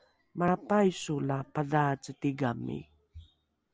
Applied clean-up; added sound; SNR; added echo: none; none; none; none.